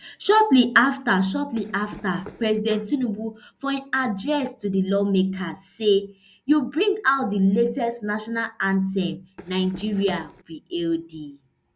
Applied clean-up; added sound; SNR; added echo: none; Run; 19 dB; none.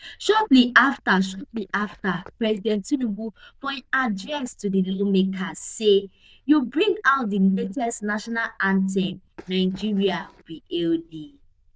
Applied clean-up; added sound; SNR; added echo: neural diffusion model UNIVERSE++.